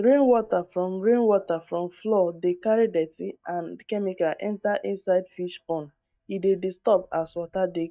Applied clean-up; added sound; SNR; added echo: neural mask model DeepFilterNet 3.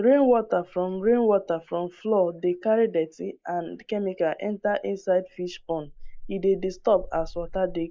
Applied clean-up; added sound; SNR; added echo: neural mask model Resemble Enhance denoiser.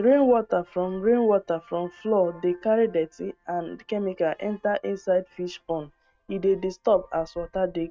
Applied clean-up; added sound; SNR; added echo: neural mask model RNNoise.